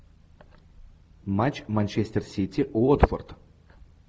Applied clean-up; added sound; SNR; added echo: none; none; none; none.